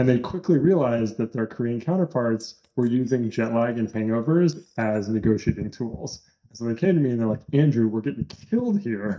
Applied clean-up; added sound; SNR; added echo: neural mask model DeepFilterNet 3.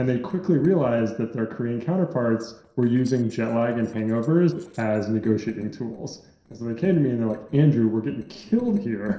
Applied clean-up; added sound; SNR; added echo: neural separator model SepFormer DNS4.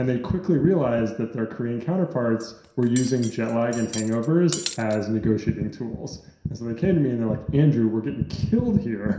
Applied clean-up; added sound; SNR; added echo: none; Cutlery, silverware; 15 dB; reverberation time 0.7 s.